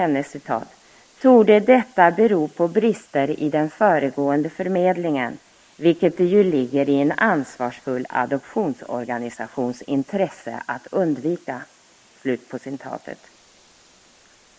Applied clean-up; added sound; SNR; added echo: neural mask model Resemble Enhance denoiser.